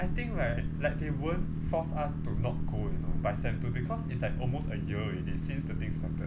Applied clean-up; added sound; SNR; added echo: none; Boat, Water vehicle; -4 dB; none.